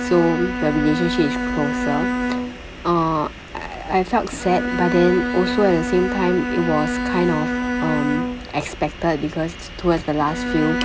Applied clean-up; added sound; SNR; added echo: none; Bowed string instrument; 4 dB; none.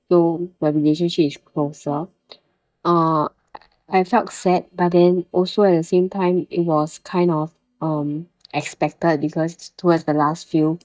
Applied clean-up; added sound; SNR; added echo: neural mask model DeepFilterNet 3.